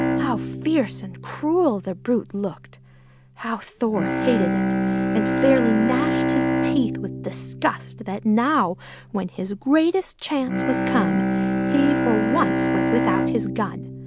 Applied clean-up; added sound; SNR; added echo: none; Bowed string instrument; 1 dB; none.